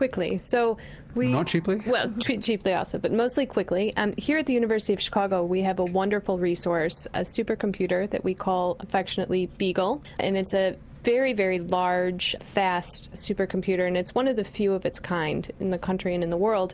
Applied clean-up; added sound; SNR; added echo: none; none; none; none.